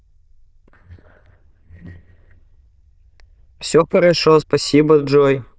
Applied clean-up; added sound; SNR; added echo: neural diffusion model UNIVERSE++.